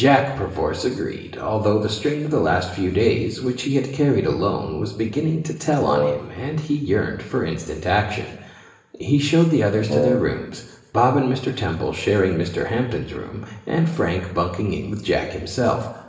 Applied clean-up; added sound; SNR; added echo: none; Wind instrument, woodwind instrument; 2 dB; reverberation time 0.9 s.